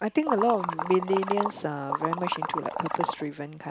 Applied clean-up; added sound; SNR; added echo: none; Liquid; 2 dB; none.